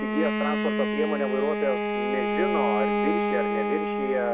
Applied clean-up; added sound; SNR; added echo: none; Bowed string instrument; -3 dB; none.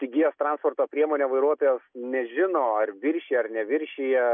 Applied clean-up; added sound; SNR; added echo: none; none; none; none.